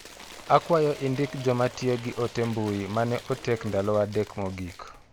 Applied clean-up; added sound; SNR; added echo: none; Applause / Crowd / Cheering; 17 dB; none.